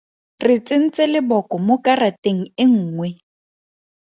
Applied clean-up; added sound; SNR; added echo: none; none; none; none.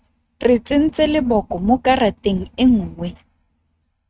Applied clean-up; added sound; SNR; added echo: neural mask model RNNoise.